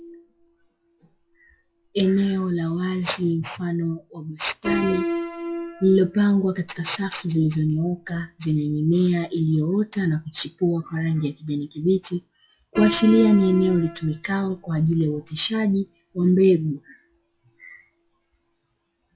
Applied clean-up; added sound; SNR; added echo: classical method log-MMSE.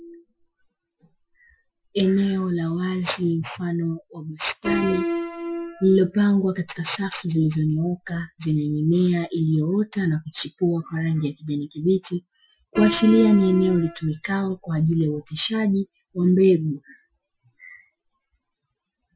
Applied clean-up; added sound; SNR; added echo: classical method Wiener filter.